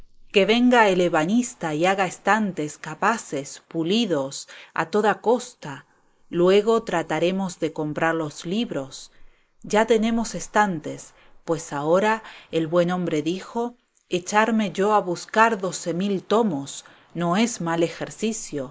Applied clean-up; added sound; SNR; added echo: neural mask model Resemble Enhance denoiser.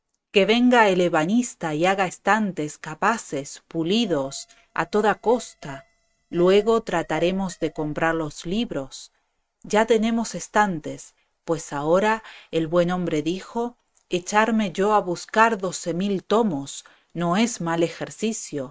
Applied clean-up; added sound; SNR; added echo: neural mask model RNNoise.